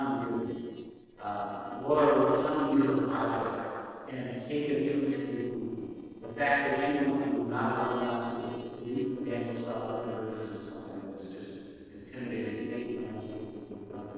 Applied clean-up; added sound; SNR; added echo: neural separator model SepFormer DNS4.